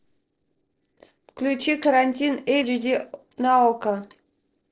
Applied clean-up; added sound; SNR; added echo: neural separator model SepFormer DNS4.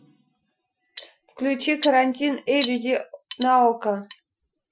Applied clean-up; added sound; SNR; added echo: classical method Wiener filter.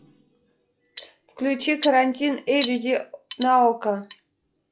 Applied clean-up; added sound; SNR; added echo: classical method log-MMSE.